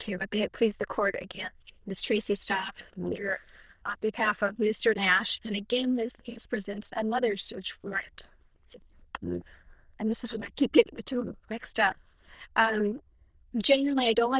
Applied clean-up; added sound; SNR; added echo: neural diffusion model UNIVERSE++.